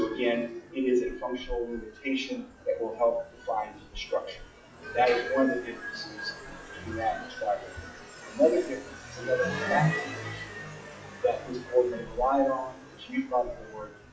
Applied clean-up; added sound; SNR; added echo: classical method WPE with log-MMSE.